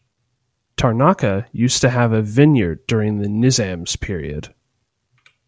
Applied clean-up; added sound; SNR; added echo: none; none; none; none.